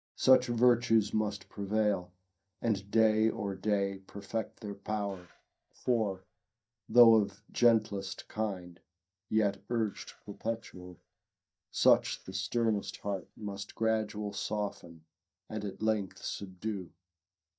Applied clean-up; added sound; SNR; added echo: neural mask model DeepFilterNet 3.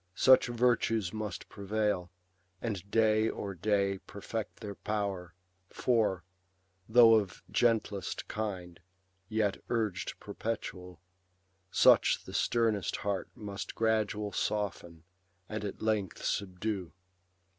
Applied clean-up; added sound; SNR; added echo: none; none; none; none.